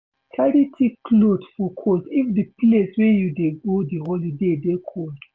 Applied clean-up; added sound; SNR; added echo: none; none; none; none.